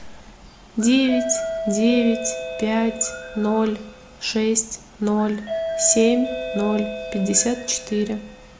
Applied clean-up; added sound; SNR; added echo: none; Doorbell; 9 dB; none.